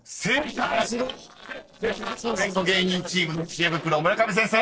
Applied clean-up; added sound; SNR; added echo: neural separator model SepFormer DNS4.